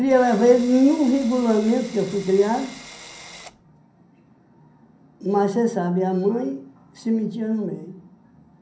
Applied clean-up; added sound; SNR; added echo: none; Drill; 19 dB; reverberation time 0.6 s.